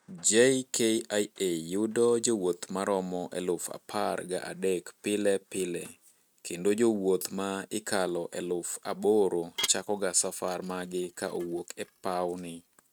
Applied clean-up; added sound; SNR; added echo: neural mask model RNNoise.